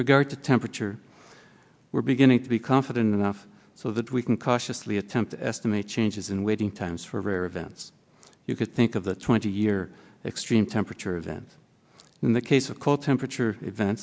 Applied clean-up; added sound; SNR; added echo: none; none; none; none.